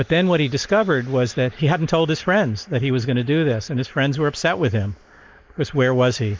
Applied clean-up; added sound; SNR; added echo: neural mask model Resemble Enhance denoiser.